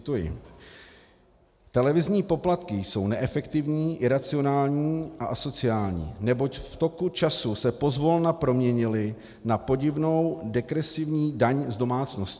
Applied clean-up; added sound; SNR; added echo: none; none; none; none.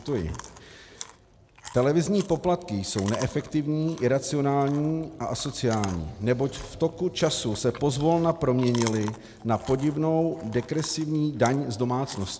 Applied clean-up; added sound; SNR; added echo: none; Chewing, mastication; 18 dB; none.